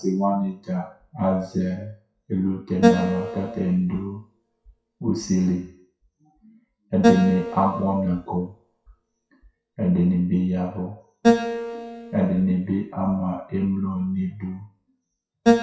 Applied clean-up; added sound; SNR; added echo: classical method WPE with log-MMSE.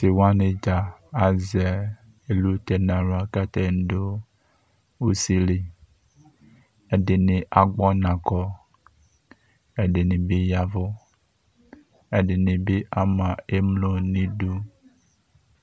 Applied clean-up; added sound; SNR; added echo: none; none; none; none.